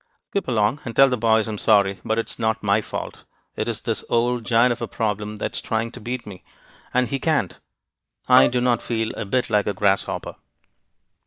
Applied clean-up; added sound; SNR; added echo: neural mask model DeepFilterNet 3.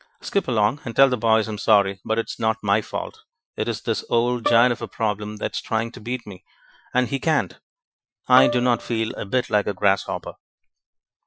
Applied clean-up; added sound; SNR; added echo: classical method Wiener filter.